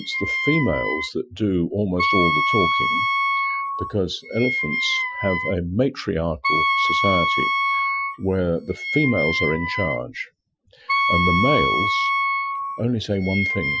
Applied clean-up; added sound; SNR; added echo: classical method Wiener filter.